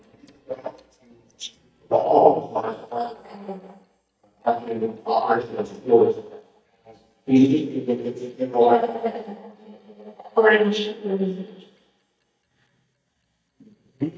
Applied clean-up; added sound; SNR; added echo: neural mask model DeepFilterNet 3.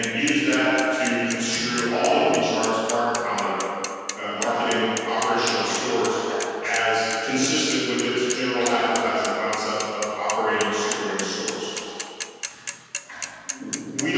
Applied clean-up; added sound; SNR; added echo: none; Mechanisms / Bicycle; 12 dB; reverberation time 2.1 s.